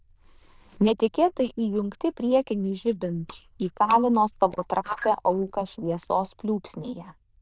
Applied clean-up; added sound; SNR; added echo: neural diffusion model UNIVERSE++.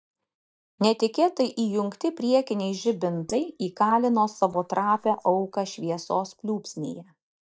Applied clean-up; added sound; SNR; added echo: neural mask model DeepFilterNet 3.